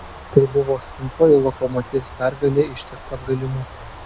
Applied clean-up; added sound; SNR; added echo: none; Bird; 16 dB; none.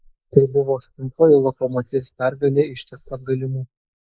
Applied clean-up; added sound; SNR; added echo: neural mask model Resemble Enhance denoiser.